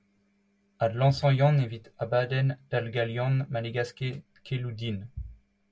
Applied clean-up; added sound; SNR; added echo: none; none; none; none.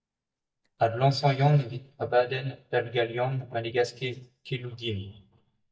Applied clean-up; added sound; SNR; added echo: neural mask model DeepFilterNet 3.